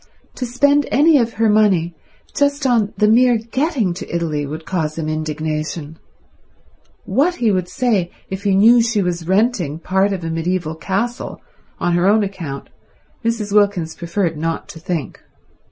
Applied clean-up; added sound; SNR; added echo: none; none; none; none.